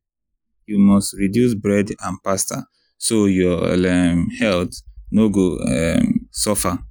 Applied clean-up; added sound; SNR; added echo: neural mask model Resemble Enhance denoiser.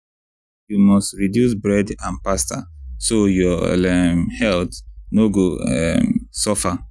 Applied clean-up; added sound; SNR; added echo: neural mask model DeepFilterNet 3.